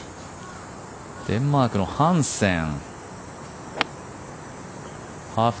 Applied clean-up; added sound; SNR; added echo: none; none; none; none.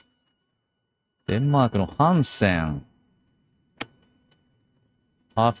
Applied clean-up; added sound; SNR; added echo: neural mask model RNNoise.